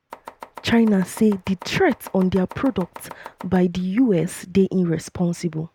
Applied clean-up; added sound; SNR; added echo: none; Domestic sounds, home sounds; 19 dB; none.